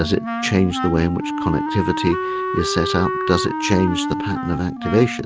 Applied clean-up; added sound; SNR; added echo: none; Wind instrument, woodwind instrument; 4 dB; none.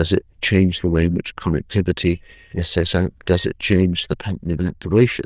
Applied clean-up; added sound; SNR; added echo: neural diffusion model UNIVERSE++.